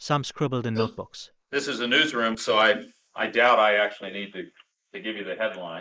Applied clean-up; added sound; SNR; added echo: neural mask model Resemble Enhance denoiser.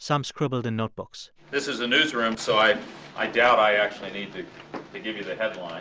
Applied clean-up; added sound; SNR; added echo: none; none; none; none.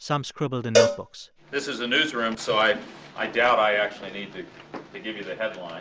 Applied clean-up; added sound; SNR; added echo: none; Cowbell; 0 dB; none.